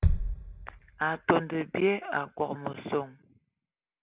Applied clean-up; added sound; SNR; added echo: none; Bass drum; 3 dB; none.